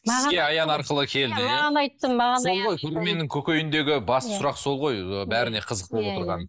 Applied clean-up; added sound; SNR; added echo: neural mask model Resemble Enhance denoiser.